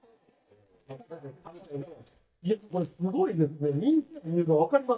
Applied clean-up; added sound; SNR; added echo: neural mask model DeepFilterNet 3.